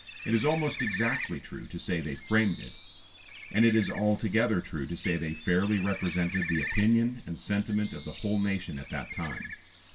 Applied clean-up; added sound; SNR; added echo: none; Bird; 11 dB; reverberation time 0.1 s.